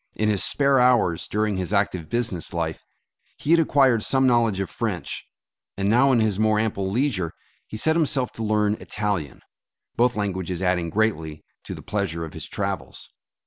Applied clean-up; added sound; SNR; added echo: none; none; none; none.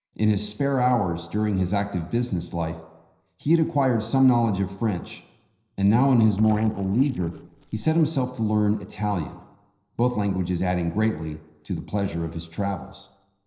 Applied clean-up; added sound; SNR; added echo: neural separator model SepFormer DNS4.